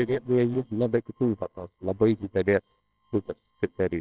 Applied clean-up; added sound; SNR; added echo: neural separator model SepFormer WHAMR!.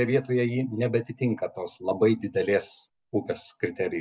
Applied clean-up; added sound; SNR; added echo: none; none; none; none.